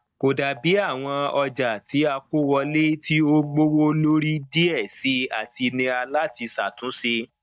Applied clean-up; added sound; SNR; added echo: neural mask model DeepFilterNet 3.